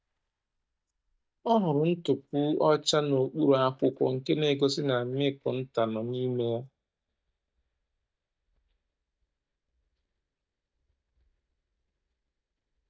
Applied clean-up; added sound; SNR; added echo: neural mask model DeepFilterNet 3.